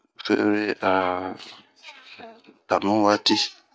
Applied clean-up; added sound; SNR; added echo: none; none; none; none.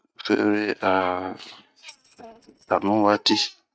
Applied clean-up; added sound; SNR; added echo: neural mask model RNNoise.